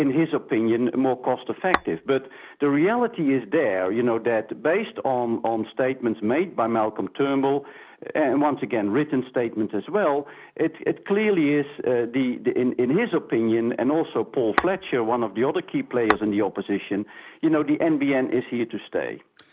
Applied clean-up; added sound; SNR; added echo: none; Tap / Glass; 9 dB; none.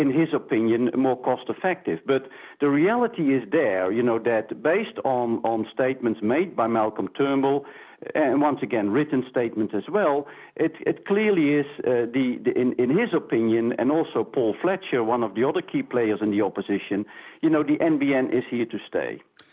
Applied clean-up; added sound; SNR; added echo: none; none; none; none.